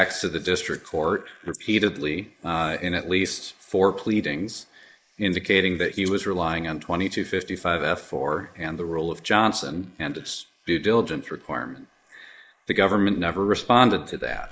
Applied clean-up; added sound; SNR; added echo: neural mask model Resemble Enhance denoiser.